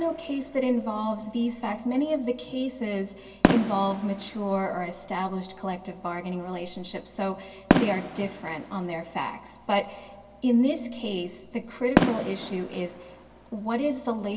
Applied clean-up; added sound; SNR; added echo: none; Fireworks; 3 dB; reverberation time 0.1 s.